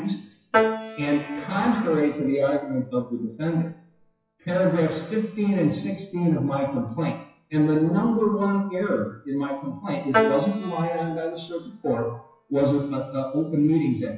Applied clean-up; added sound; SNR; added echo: classical method WPE with log-MMSE.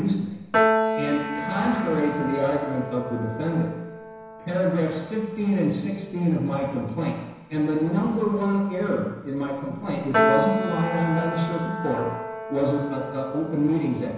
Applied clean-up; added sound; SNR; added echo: none; Piano; 4 dB; reverberation time 1.0 s.